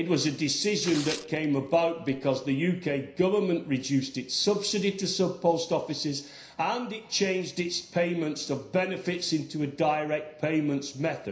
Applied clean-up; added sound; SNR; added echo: none; Tearing; 14 dB; reverberation time 0.5 s.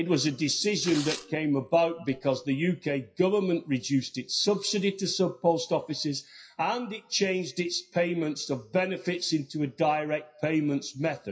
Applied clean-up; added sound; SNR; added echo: classical method WPE with log-MMSE.